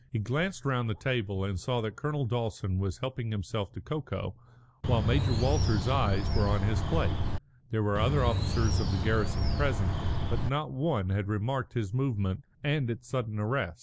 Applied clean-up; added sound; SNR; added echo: none; Bird; -2 dB; none.